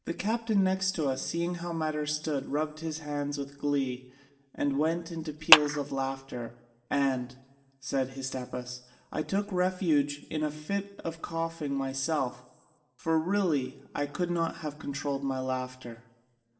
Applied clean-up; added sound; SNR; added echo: none; Clapping; -4 dB; reverberation time 0.8 s.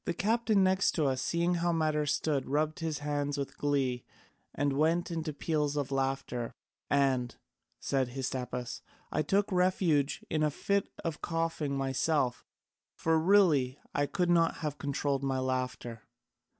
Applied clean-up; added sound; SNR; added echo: none; none; none; none.